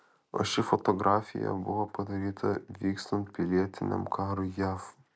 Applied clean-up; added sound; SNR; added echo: none; none; none; none.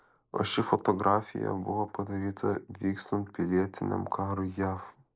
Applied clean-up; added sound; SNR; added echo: neural mask model Resemble Enhance denoiser.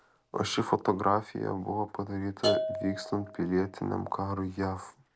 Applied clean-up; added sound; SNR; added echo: none; Bell / Percussion; 7 dB; none.